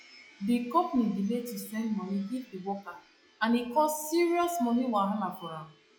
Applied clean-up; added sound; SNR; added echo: classical method log-MMSE.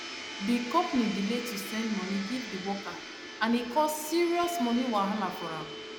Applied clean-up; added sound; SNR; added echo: none; Domestic sounds, home sounds; 10 dB; none.